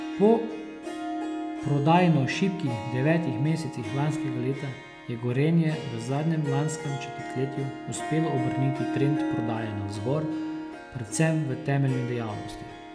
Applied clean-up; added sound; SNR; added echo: none; Harp; 6 dB; none.